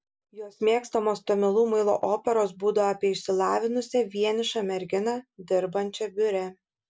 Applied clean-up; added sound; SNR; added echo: none; none; none; none.